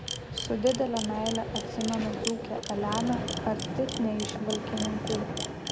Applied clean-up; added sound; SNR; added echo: none; Vehicle + Camera; 3 dB; none.